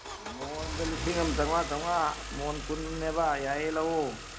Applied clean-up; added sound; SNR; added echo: none; Engine starting / Car; 6 dB; none.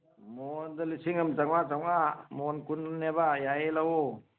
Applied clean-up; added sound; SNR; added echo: none; none; none; none.